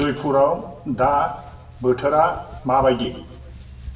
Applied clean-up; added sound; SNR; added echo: none; Tearing; 17 dB; reverberation time 0.8 s.